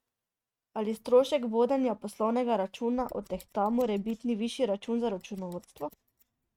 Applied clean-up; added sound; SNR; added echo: neural mask model RNNoise.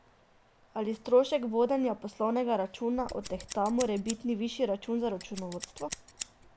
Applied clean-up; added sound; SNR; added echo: none; Scissors; 1 dB; none.